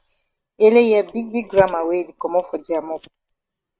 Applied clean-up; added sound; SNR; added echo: neural mask model RNNoise.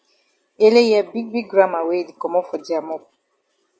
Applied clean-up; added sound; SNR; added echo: none; none; none; none.